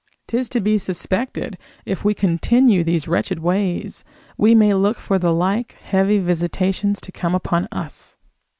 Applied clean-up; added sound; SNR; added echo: none; none; none; none.